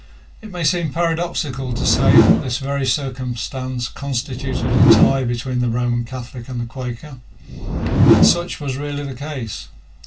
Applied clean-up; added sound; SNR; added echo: none; Whoosh, swoosh, swish; -3 dB; reverberation time 0.1 s.